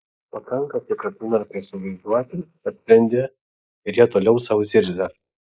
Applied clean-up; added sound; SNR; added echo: neural mask model Resemble Enhance denoiser.